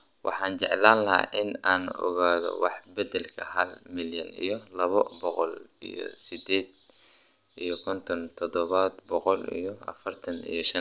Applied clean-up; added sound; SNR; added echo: none; none; none; none.